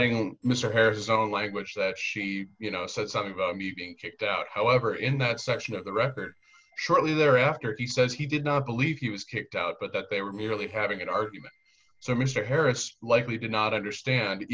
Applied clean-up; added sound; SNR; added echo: neural separator model SepFormer DNS4.